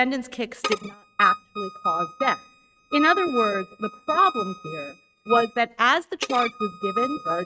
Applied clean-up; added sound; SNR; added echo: neural mask model RNNoise.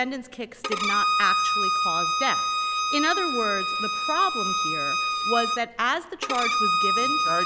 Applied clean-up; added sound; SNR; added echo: none; Bowed string instrument; -4 dB; none.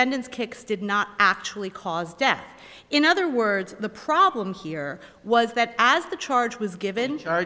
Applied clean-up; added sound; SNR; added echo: none; none; none; none.